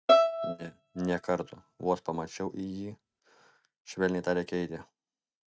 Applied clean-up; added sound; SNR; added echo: neural mask model RNNoise.